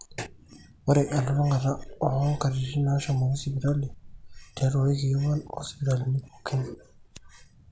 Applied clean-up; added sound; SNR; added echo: none; Fire; 19 dB; none.